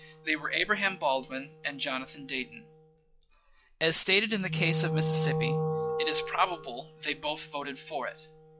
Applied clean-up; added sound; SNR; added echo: classical method log-MMSE.